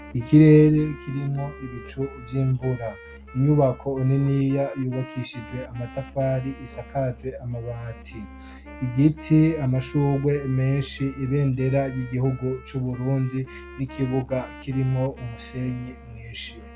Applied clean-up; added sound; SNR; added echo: none; Wind instrument, woodwind instrument + Musical instrument; 17 dB; none.